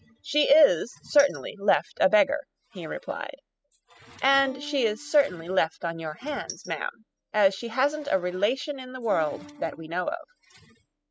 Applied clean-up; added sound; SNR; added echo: classical method spectral subtraction.